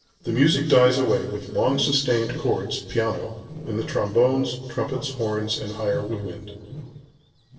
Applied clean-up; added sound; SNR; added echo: neural separator model SepFormer DNS4.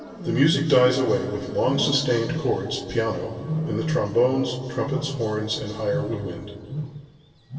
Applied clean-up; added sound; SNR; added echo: none; Wild animals; 9 dB; reverberation time 2.4 s.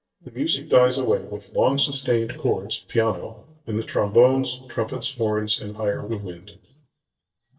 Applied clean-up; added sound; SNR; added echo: neural mask model DeepFilterNet 3.